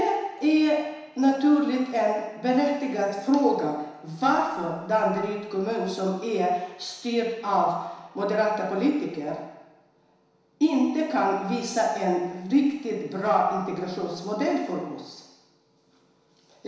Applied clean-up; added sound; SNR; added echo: none; none; none; reverberation time 1.0 s.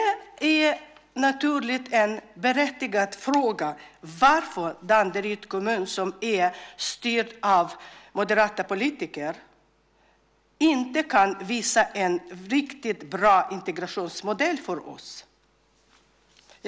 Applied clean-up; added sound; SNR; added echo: none; none; none; none.